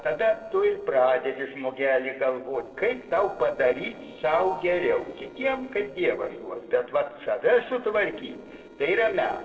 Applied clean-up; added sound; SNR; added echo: neural separator model SepFormer DNS4.